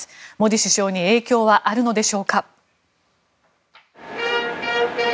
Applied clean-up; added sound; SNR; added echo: none; none; none; none.